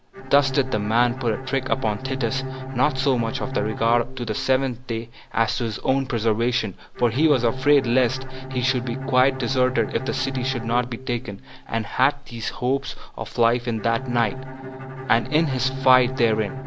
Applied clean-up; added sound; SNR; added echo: none; Bowed string instrument; 11 dB; none.